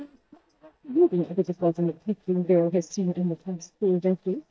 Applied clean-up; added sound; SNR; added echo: neural mask model DeepFilterNet 3.